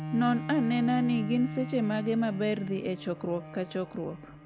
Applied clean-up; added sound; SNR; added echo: none; Bowed string instrument; 9 dB; none.